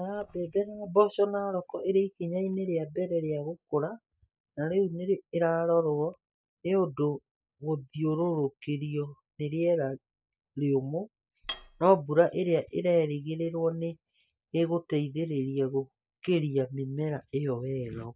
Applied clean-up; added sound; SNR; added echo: neural mask model DeepFilterNet 3.